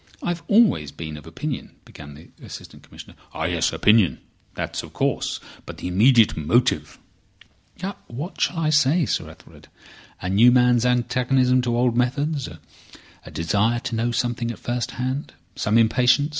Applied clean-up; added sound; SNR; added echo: none; none; none; none.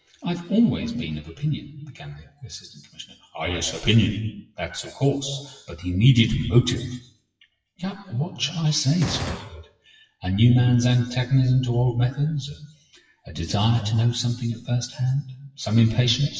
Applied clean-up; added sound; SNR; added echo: classical method WPE with log-MMSE.